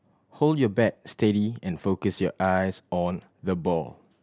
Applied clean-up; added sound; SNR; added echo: none; none; none; none.